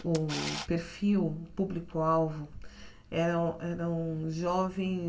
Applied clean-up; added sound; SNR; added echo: none; Camera; 16 dB; reverberation time 0.2 s.